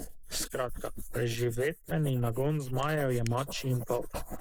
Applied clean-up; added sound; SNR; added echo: neural mask model Resemble Enhance denoiser.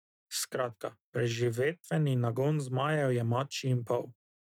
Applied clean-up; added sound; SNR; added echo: none; none; none; none.